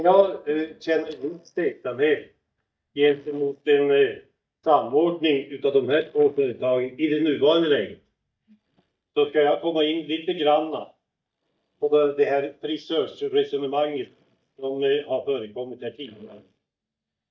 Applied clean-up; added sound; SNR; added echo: neural mask model DeepFilterNet 3.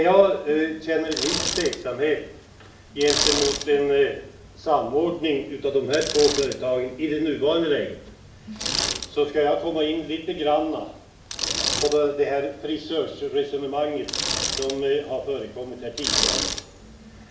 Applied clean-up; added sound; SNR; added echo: none; Bicycle; 7 dB; reverberation time 0.5 s.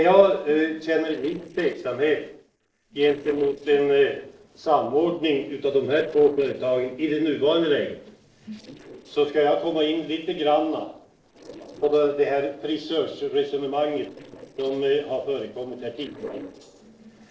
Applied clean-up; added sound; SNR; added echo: neural separator model SepFormer DNS4.